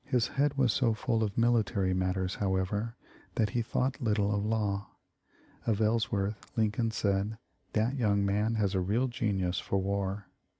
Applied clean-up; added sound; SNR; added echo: none; none; none; none.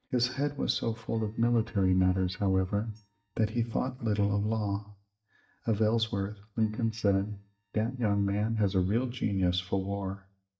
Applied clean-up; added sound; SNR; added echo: neural mask model DeepFilterNet 3.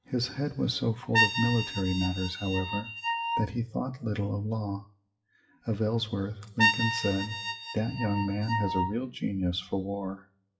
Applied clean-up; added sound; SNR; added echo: classical method WPE with log-MMSE.